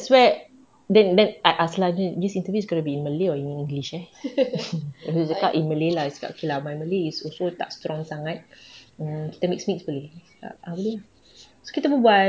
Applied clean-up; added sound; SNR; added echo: none; none; none; none.